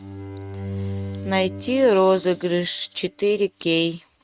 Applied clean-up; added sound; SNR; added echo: neural mask model RNNoise.